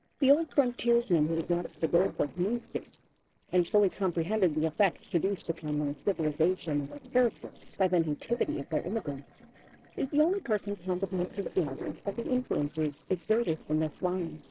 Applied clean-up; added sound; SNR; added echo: neural separator model SepFormer DNS4.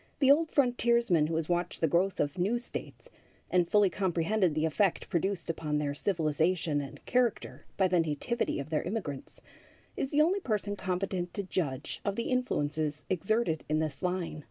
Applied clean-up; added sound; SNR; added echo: none; none; none; none.